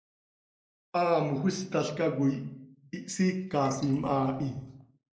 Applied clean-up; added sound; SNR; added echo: neural mask model Resemble Enhance denoiser.